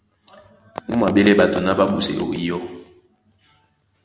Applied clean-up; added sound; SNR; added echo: none; none; none; none.